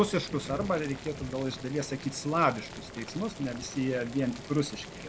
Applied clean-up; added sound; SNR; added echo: none; Thunder + Boiling; 11 dB; none.